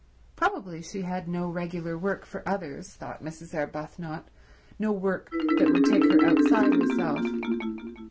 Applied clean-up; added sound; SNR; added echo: none; Marimba, xylophone; -4 dB; none.